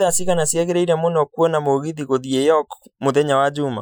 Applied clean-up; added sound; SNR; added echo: classical method Wiener filter.